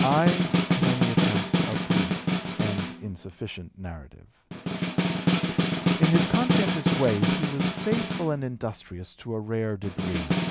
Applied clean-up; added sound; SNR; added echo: none; Snare drum; -4 dB; none.